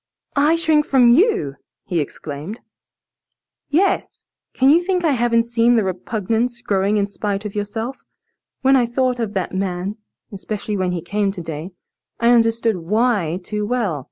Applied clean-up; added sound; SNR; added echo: none; none; none; none.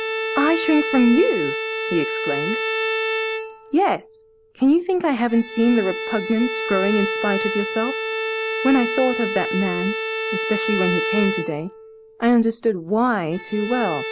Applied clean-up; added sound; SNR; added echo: none; Bowed string instrument; 4 dB; none.